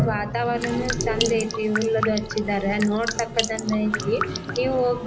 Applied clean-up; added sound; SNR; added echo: none; Toilet flush + Drip; 4 dB; none.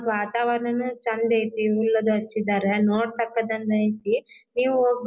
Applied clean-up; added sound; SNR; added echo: none; none; none; none.